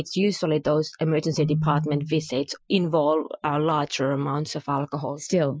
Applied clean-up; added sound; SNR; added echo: classical method Wiener filter.